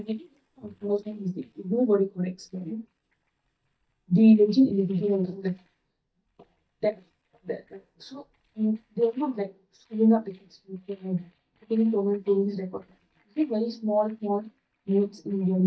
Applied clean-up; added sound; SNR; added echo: neural mask model DeepFilterNet 3.